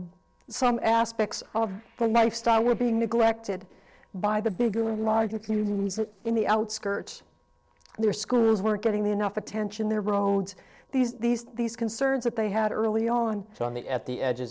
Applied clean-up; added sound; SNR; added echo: neural separator model SepFormer DNS4.